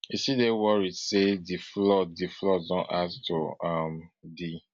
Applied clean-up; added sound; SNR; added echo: none; none; none; none.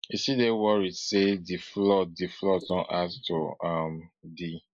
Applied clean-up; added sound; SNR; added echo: neural mask model Resemble Enhance denoiser.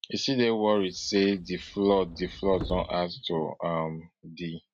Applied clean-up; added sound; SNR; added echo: neural mask model RNNoise.